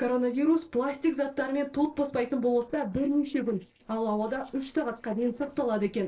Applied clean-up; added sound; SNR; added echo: neural separator model SepFormer DNS4.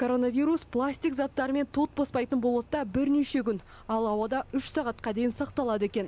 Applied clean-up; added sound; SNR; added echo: none; none; none; none.